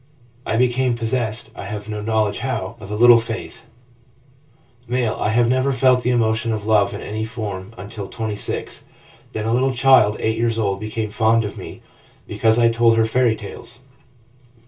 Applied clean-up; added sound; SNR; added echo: none; none; none; reverberation time 0.2 s.